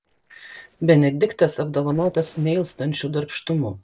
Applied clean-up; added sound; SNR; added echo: neural separator model SepFormer DNS4.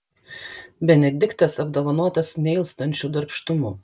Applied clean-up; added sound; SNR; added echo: none; none; none; none.